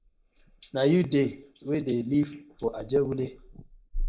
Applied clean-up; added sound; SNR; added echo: neural mask model Resemble Enhance denoiser.